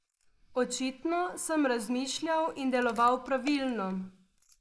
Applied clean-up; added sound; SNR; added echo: neural mask model Resemble Enhance denoiser.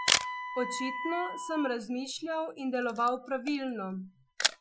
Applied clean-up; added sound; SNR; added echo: classical method Wiener filter.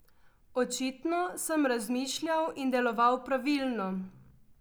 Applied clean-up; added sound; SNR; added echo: none; none; none; none.